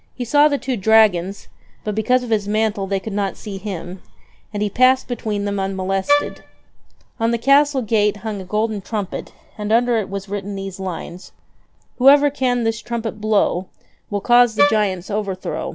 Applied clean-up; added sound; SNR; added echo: none; Wind instrument, woodwind instrument; 1 dB; none.